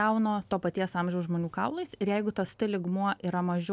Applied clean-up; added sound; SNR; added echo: none; none; none; none.